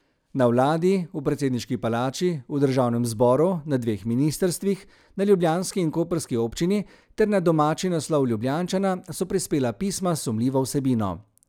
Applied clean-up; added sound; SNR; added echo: none; none; none; none.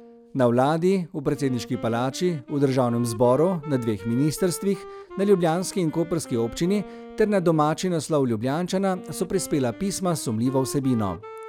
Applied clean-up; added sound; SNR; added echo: none; Wind instrument, woodwind instrument; 17 dB; none.